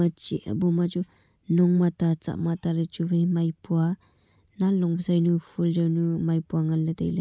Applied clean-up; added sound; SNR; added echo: none; none; none; none.